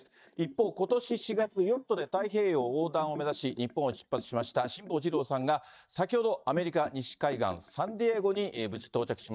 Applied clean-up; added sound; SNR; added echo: neural mask model DeepFilterNet 3.